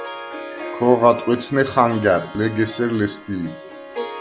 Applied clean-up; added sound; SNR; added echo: none; Harp; 13 dB; none.